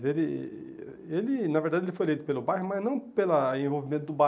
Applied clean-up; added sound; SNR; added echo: none; none; none; none.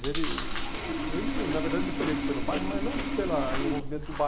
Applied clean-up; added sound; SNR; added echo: none; Chewing, mastication + Sawing; -3 dB; none.